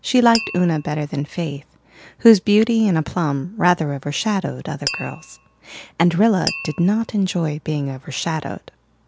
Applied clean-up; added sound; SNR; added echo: none; Tap; 13 dB; none.